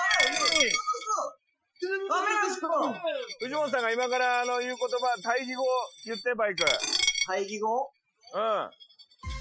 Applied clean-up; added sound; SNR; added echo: classical method Wiener filter.